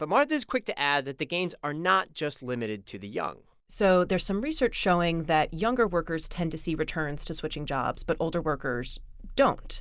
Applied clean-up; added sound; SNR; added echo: none; none; none; none.